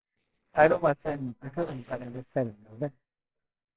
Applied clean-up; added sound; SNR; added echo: neural separator model SepFormer WHAMR!.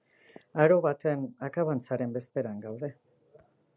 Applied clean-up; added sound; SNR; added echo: none; none; none; none.